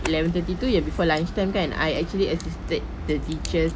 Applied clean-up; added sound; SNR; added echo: none; Zipper (clothing); 19 dB; none.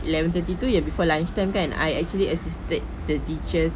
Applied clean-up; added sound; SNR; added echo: none; none; none; none.